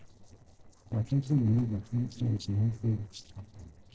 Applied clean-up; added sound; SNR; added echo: neural separator model SepFormer DNS4.